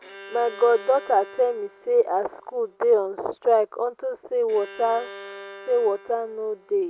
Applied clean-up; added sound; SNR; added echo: none; Bowed string instrument; 19 dB; none.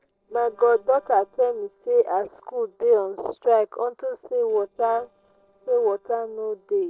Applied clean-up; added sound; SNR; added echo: neural separator model SepFormer DNS4.